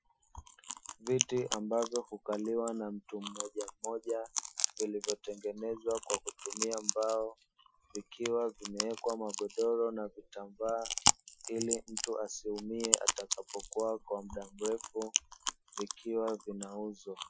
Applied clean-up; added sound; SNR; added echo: classical method Wiener filter.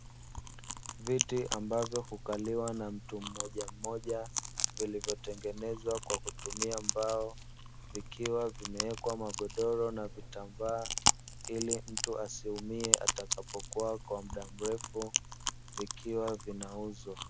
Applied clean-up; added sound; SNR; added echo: none; Chewing, mastication; 1 dB; none.